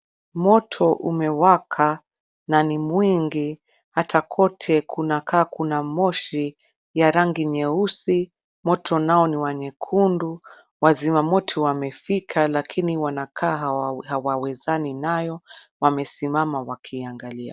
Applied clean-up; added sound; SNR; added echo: none; none; none; none.